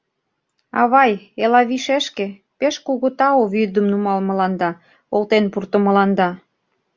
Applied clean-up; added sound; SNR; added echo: none; none; none; none.